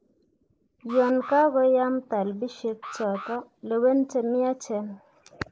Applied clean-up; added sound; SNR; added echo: neural mask model Resemble Enhance denoiser.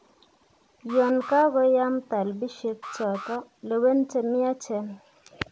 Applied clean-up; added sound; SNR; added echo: none; Alarm; 18 dB; none.